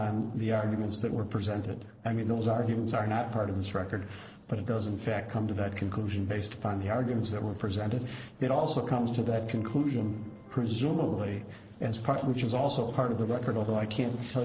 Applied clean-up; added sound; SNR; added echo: neural separator model SepFormer DNS4.